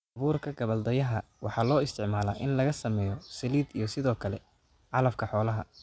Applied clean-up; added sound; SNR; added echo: none; none; none; none.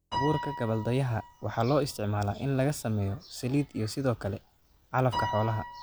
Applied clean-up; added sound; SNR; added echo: none; Piano; 10 dB; none.